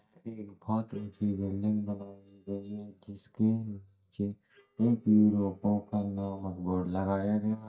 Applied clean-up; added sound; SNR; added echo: neural mask model DeepFilterNet 3.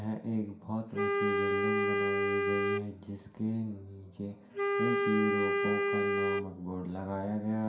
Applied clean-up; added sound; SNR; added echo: none; Wind instrument, woodwind instrument; -4 dB; reverberation time 0.5 s.